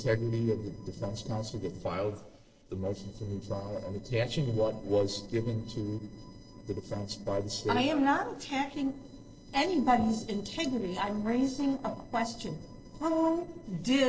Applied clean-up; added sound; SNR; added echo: neural separator model SepFormer DNS4.